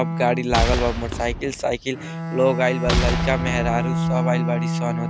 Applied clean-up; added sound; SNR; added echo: none; Boom + Bowed string instrument; 0 dB; none.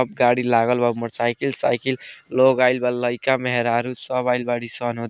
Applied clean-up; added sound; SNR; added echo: none; none; none; none.